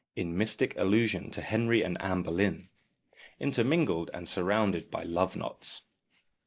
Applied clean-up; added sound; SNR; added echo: neural mask model DeepFilterNet 3.